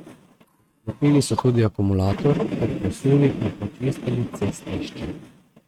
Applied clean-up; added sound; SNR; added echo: neural mask model RNNoise.